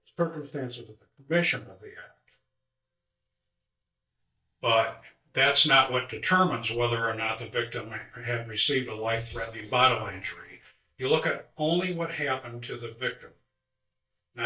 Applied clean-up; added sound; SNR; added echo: neural mask model DeepFilterNet 3.